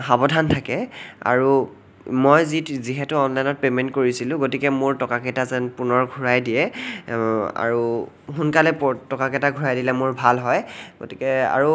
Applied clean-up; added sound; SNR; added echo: none; none; none; none.